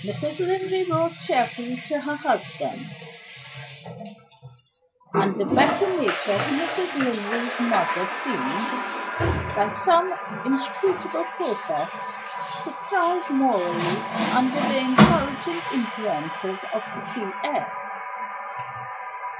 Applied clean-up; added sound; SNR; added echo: none; Water tap, faucet; 1 dB; none.